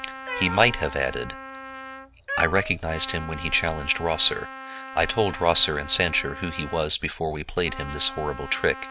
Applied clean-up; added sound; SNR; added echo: none; Trumpet + Cat; 12 dB; none.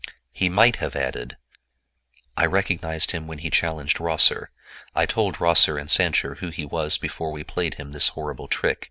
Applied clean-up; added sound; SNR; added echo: none; none; none; none.